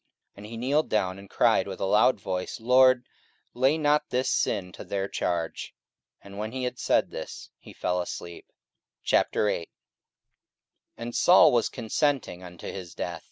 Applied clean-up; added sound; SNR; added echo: none; none; none; none.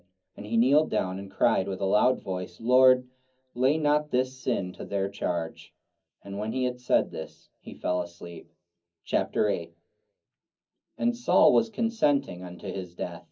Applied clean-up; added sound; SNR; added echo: none; none; none; reverberation time 0.4 s.